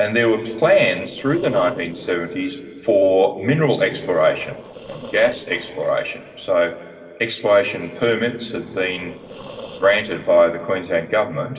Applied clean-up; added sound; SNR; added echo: neural separator model SepFormer DNS4.